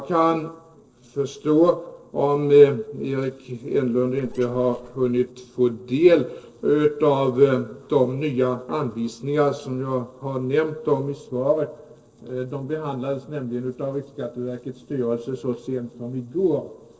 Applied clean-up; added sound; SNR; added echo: neural separator model SepFormer DNS4.